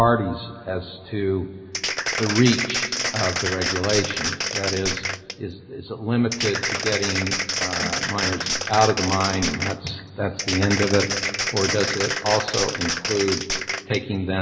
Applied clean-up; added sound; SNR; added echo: none; Applause; 2 dB; reverberation time 2.5 s.